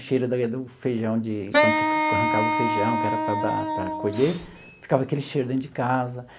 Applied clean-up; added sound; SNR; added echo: none; Animal + Wind instrument, woodwind instrument; -2 dB; none.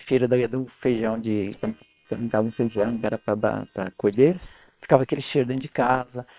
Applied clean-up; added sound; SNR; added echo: neural separator model SepFormer WHAM!.